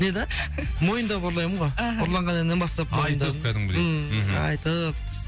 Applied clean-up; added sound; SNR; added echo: none; none; none; none.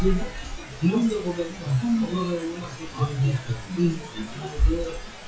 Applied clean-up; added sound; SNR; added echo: classical method WPE with log-MMSE.